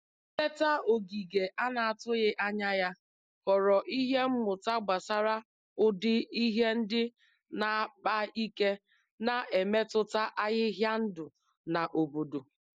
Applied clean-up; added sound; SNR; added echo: none; none; none; none.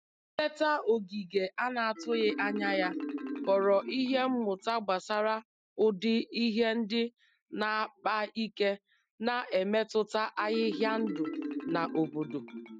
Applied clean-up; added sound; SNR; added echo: neural mask model RNNoise.